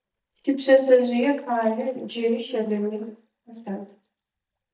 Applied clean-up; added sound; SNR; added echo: neural mask model DeepFilterNet 3.